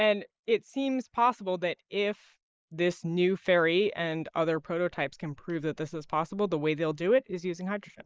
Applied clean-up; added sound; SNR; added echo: neural mask model Resemble Enhance denoiser.